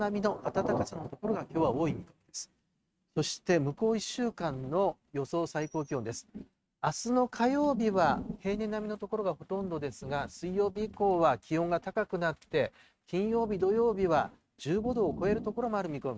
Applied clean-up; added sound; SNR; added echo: neural mask model RNNoise.